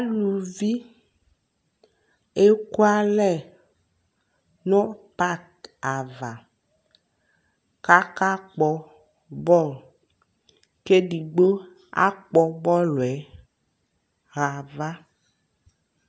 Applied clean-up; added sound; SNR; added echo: none; none; none; none.